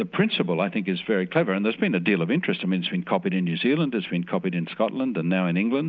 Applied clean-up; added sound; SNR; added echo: none; none; none; none.